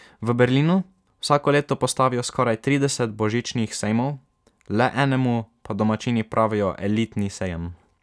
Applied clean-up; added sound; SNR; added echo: none; none; none; none.